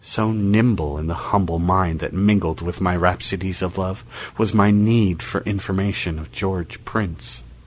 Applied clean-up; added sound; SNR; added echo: none; none; none; none.